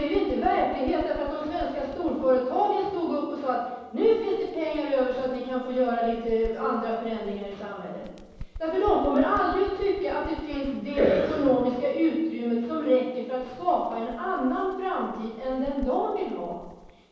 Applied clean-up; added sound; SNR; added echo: none; Bird; 18 dB; reverberation time 1.1 s.